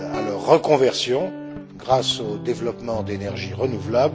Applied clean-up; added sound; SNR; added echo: none; Guitar; 10 dB; none.